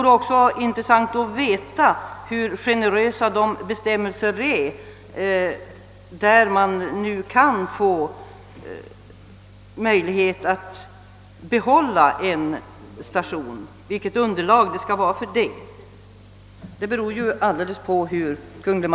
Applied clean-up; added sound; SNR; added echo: none; none; none; none.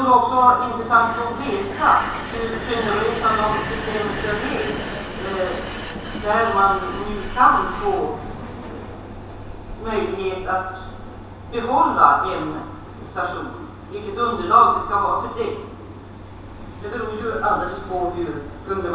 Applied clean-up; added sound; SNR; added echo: none; Vehicle; 10 dB; reverberation time 0.7 s.